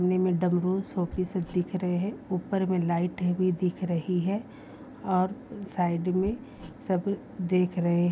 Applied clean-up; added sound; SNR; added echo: none; Hammer; 20 dB; none.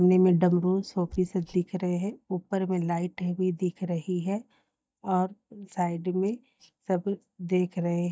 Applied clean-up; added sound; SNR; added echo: neural mask model DeepFilterNet 3.